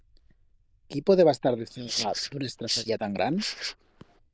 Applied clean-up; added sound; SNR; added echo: neural diffusion model UNIVERSE++.